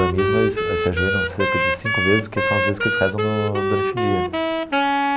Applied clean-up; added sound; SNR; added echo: none; Wind instrument, woodwind instrument; -3 dB; none.